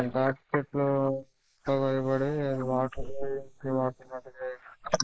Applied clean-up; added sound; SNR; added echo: neural mask model Resemble Enhance denoiser.